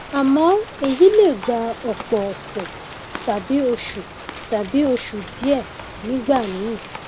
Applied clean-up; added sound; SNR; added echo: none; Rain + Walk, footsteps / Slam; 14 dB; none.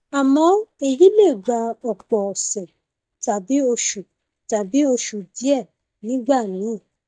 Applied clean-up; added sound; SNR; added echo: neural mask model DeepFilterNet 3.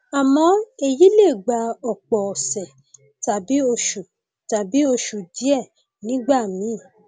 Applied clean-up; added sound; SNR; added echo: none; none; none; none.